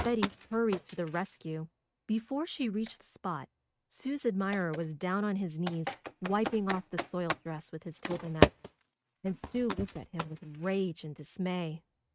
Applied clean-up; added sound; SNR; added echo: neural mask model RNNoise.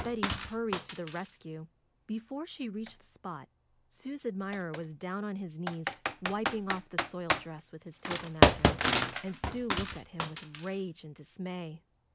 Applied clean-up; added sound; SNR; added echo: none; Computer keyboard; -4 dB; none.